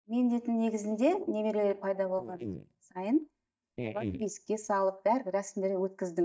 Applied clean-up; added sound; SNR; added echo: neural mask model DeepFilterNet 3.